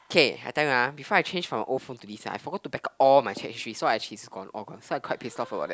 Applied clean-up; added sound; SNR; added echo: none; none; none; none.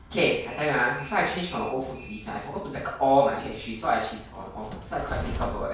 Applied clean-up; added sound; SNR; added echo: none; Train; 13 dB; reverberation time 0.5 s.